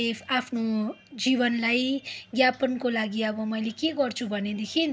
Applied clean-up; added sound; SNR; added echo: none; none; none; none.